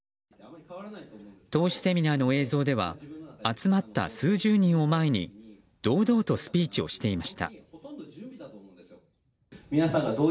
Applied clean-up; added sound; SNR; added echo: none; none; none; none.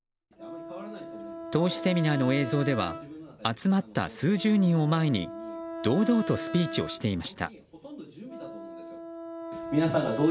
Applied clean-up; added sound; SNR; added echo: none; Wind instrument, woodwind instrument; 11 dB; none.